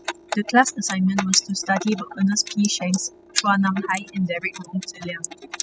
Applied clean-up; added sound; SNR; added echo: classical method spectral subtraction.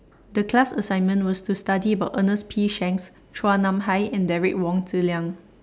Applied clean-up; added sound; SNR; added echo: none; none; none; none.